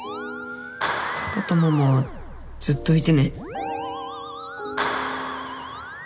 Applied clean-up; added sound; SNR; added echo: none; Clapping + Musical instrument; 7 dB; none.